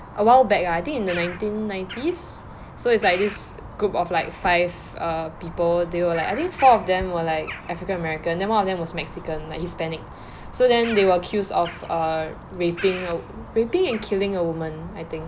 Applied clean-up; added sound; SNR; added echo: none; Bird vocalization, bird call, bird song; 14 dB; none.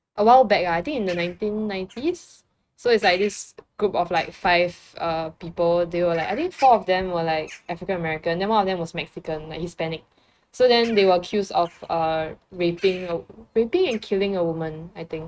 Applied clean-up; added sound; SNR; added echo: neural mask model RNNoise.